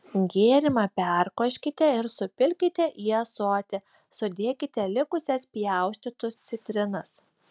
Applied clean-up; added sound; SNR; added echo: none; none; none; none.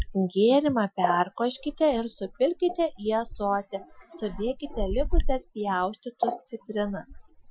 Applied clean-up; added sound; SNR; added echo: classical method Wiener filter.